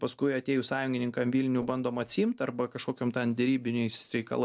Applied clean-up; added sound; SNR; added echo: neural separator model SepFormer DNS4.